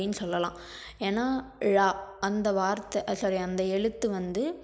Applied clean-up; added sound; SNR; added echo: none; none; none; none.